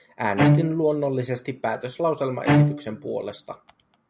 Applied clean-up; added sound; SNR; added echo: none; Bowed string instrument; -3 dB; none.